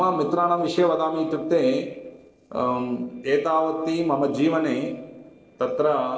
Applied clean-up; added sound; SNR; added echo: neural separator model SepFormer DNS4.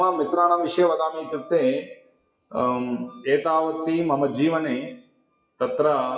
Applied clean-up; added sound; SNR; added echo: classical method WPE with log-MMSE.